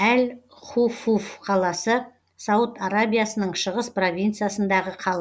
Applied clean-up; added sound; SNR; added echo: none; none; none; none.